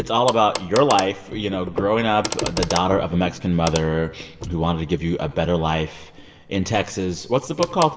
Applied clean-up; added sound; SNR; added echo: none; Clock; 11 dB; reverberation time 2.9 s.